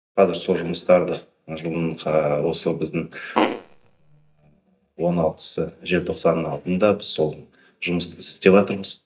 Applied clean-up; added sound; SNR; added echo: neural mask model DeepFilterNet 3.